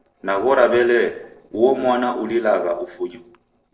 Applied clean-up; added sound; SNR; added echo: neural separator model SepFormer DNS4.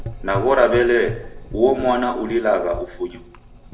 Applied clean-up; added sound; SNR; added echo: none; Gurgling / Engine; 13 dB; reverberation time 0.6 s.